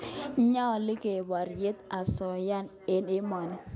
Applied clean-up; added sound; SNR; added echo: none; none; none; none.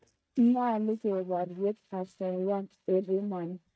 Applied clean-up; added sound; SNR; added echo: neural mask model DeepFilterNet 3.